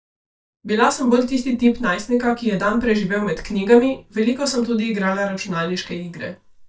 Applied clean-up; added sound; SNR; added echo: neural mask model DeepFilterNet 3.